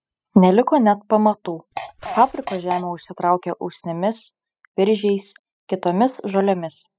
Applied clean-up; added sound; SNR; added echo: classical method spectral subtraction.